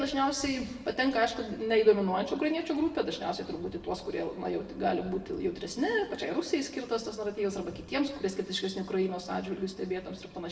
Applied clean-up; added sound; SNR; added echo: none; none; none; reverberation time 0.9 s.